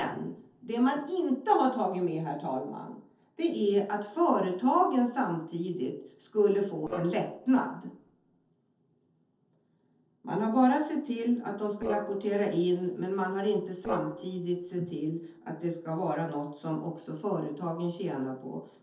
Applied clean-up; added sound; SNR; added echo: neural separator model SepFormer DNS4.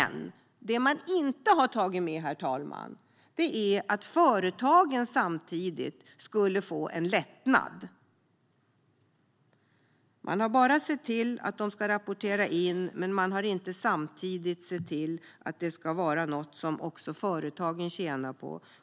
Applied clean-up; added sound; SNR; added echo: none; none; none; none.